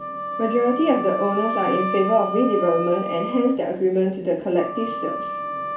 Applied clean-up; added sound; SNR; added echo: none; Wind instrument, woodwind instrument; 6 dB; reverberation time 0.4 s.